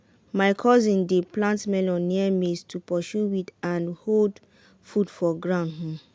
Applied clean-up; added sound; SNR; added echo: none; none; none; none.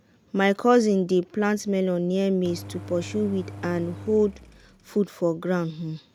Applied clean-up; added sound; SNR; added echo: none; Engine; 16 dB; none.